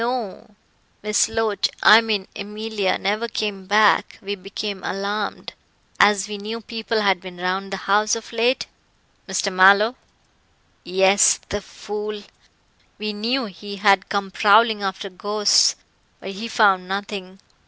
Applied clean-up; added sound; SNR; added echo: none; none; none; none.